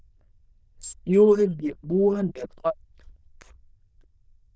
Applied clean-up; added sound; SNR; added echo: neural diffusion model UNIVERSE++.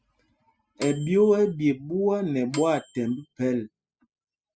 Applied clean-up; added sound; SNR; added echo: classical method spectral subtraction.